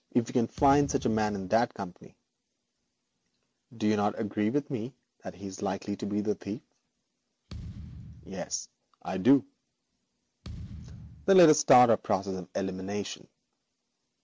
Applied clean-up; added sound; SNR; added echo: none; Thump, thud; 14 dB; none.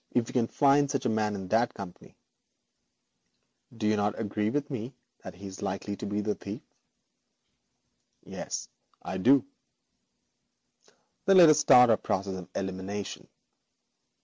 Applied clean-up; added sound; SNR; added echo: none; none; none; none.